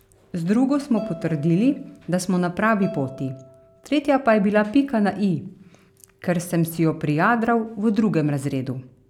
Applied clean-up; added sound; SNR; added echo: none; Bowed string instrument; 18 dB; none.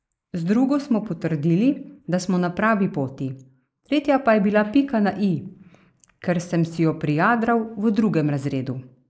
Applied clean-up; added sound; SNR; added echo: neural mask model Resemble Enhance denoiser.